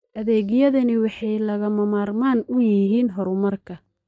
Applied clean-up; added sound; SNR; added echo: neural mask model DeepFilterNet 3.